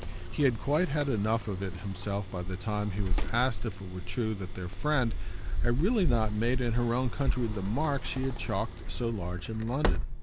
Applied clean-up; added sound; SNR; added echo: none; Sliding door; 0 dB; none.